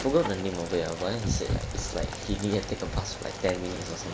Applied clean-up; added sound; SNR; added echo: none; Sawing + Boiling; 12 dB; none.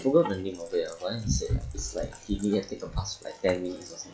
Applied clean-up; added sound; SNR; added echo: classical method log-MMSE.